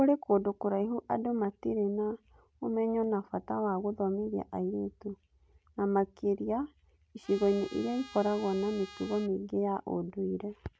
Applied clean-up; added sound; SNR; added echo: none; Trumpet; 19 dB; none.